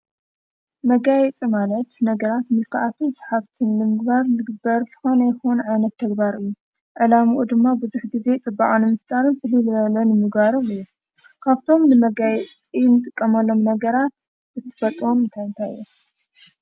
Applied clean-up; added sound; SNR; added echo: none; none; none; none.